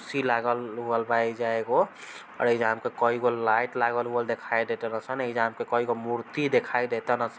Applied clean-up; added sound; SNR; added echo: none; none; none; none.